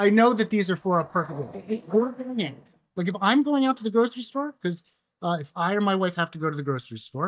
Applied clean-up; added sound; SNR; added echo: neural mask model DeepFilterNet 3.